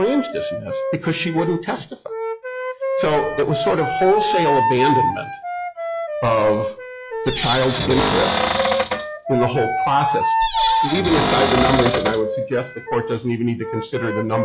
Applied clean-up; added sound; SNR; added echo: classical method log-MMSE.